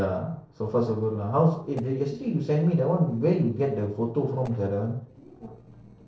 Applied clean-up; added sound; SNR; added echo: neural separator model SepFormer DNS4.